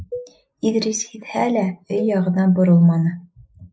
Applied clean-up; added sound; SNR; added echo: neural mask model Resemble Enhance denoiser.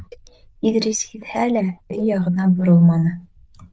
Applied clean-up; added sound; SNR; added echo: neural diffusion model UNIVERSE++.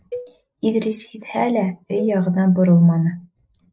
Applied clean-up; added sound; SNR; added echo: neural separator model SepFormer DNS4.